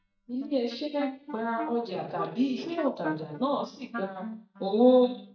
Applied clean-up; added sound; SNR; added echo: neural mask model DeepFilterNet 3.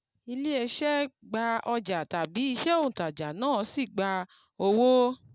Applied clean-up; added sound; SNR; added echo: none; none; none; none.